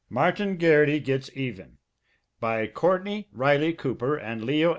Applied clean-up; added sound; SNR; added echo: none; none; none; none.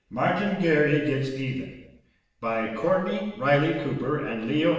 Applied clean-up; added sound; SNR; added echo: none; none; none; reverberation time 1.0 s.